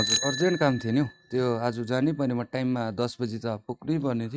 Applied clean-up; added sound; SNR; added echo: neural mask model RNNoise.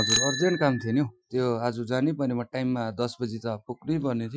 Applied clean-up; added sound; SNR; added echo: classical method Wiener filter.